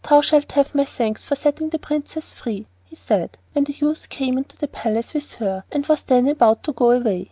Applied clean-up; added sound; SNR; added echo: none; none; none; none.